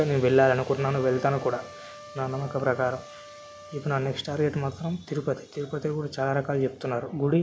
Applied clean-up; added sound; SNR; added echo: none; Trumpet; 19 dB; none.